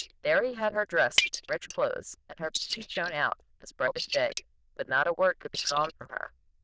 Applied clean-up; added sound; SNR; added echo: neural diffusion model UNIVERSE++.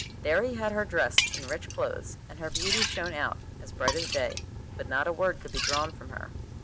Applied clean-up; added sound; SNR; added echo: none; Liquid; 2 dB; none.